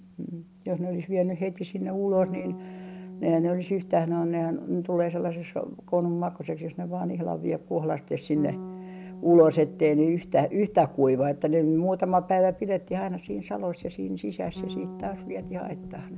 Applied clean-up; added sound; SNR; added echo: none; Bass guitar; 16 dB; none.